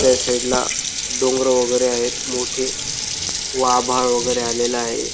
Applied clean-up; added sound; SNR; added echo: none; Water tap, faucet; 4 dB; none.